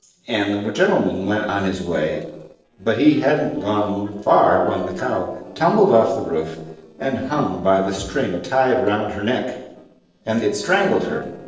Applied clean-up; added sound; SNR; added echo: neural separator model SepFormer DNS4.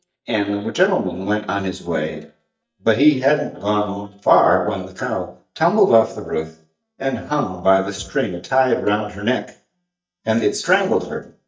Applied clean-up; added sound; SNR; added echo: neural mask model DeepFilterNet 3.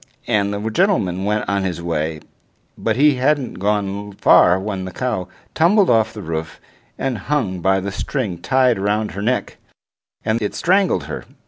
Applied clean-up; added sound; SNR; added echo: none; none; none; none.